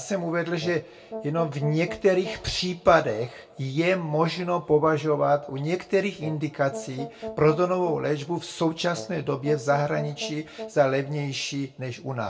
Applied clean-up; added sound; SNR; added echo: none; Brass instrument; 13 dB; reverberation time 0.2 s.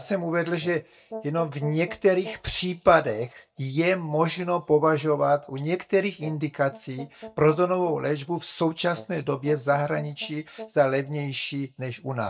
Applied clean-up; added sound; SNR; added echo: neural mask model DeepFilterNet 3.